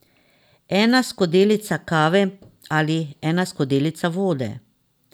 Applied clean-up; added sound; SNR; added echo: none; none; none; none.